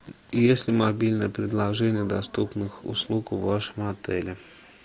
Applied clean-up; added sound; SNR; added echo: none; none; none; none.